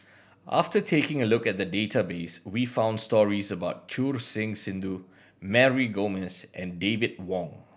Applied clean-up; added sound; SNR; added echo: none; none; none; none.